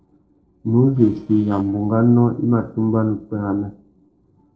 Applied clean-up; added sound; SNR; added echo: neural separator model SepFormer DNS4.